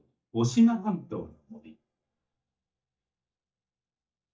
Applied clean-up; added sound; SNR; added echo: neural mask model DeepFilterNet 3.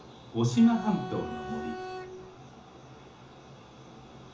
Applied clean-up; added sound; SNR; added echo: none; Bowed string instrument; 9 dB; reverberation time 0.7 s.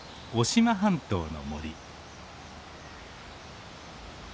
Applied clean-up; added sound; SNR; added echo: none; none; none; none.